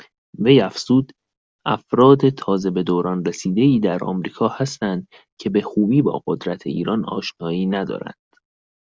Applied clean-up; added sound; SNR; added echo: none; none; none; none.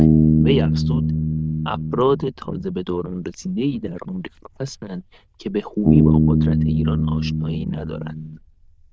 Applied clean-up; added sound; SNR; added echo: neural diffusion model UNIVERSE++.